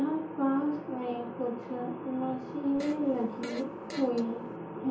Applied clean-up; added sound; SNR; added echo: none; Fart; 16 dB; reverberation time 0.7 s.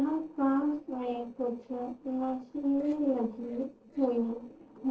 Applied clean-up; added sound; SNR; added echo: neural separator model SepFormer DNS4.